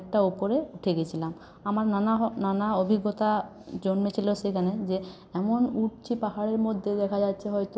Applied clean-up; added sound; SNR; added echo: none; none; none; none.